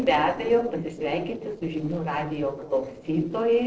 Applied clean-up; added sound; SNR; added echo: neural separator model SepFormer DNS4.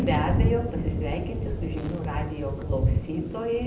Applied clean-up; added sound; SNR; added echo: none; Thunder; -3 dB; reverberation time 0.6 s.